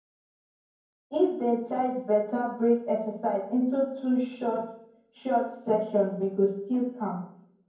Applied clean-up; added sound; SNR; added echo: none; none; none; reverberation time 0.9 s.